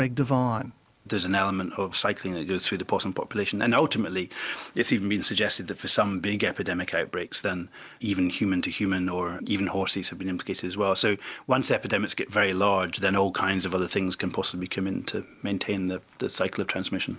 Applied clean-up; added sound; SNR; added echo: none; none; none; none.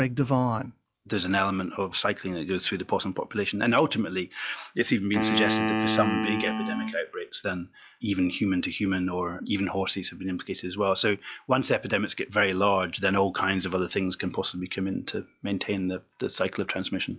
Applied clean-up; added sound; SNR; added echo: classical method log-MMSE.